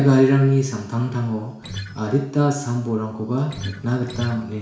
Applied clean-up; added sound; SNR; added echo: none; Acoustic guitar; 11 dB; reverberation time 0.7 s.